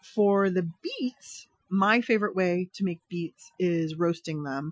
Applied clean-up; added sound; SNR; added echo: classical method Wiener filter.